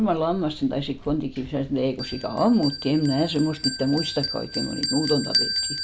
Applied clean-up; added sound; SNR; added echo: none; Bell; 7 dB; none.